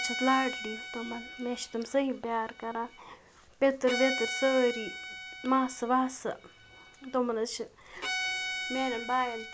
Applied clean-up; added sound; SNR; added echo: none; Bowed string instrument; 8 dB; none.